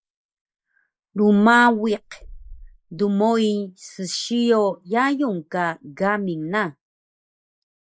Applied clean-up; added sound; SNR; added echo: neural mask model Resemble Enhance denoiser.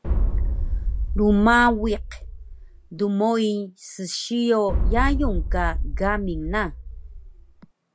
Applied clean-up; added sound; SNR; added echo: none; Boom; 0 dB; none.